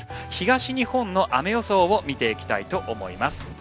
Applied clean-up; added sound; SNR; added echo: none; Engine / Mechanisms; 18 dB; none.